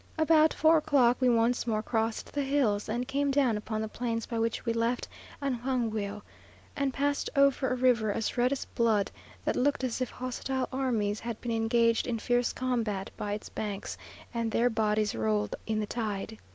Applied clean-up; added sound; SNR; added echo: none; none; none; none.